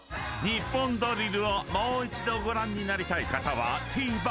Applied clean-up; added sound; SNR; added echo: none; none; none; none.